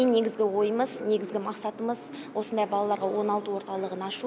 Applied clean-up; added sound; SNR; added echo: none; none; none; none.